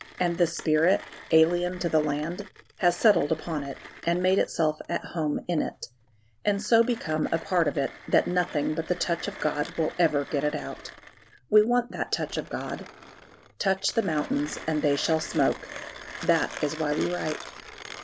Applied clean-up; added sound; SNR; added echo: none; Mechanisms; 17 dB; none.